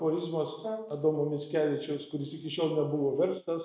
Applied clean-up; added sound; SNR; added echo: neural mask model RNNoise.